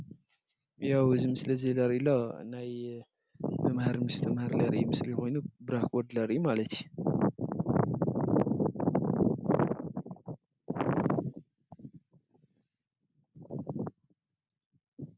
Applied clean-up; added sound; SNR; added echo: none; none; none; none.